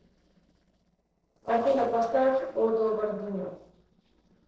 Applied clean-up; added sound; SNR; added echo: neural separator model SepFormer DNS4.